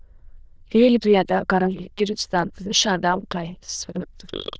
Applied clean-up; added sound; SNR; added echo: neural diffusion model UNIVERSE++.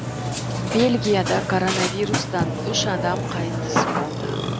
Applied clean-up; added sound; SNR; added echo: none; Burping, eructation; 0 dB; none.